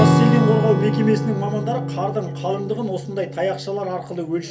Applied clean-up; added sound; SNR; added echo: none; Acoustic guitar / Strum; -1 dB; reverberation time 0.3 s.